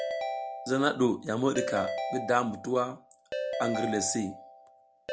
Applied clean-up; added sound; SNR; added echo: none; Ringtone / Keyboard (musical); 5 dB; none.